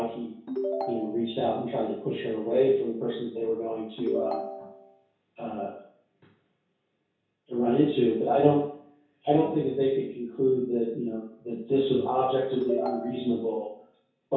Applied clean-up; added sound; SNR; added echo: none; Ringtone / Chime; 6 dB; reverberation time 0.6 s.